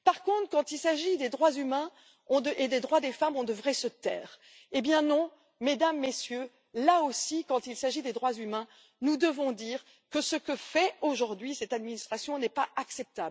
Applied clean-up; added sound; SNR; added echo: none; none; none; none.